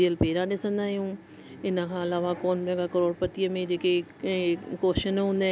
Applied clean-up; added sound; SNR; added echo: none; none; none; none.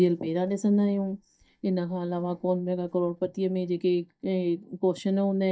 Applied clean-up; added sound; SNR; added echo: neural mask model DeepFilterNet 3.